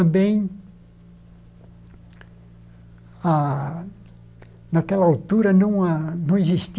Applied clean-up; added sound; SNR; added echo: none; none; none; none.